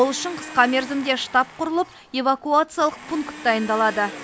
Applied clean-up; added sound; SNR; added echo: none; Domestic sounds, home sounds; 17 dB; none.